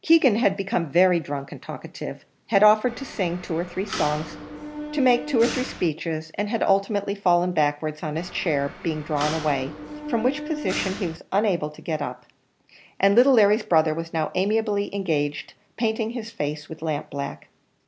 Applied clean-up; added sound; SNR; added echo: none; Mechanisms; 10 dB; none.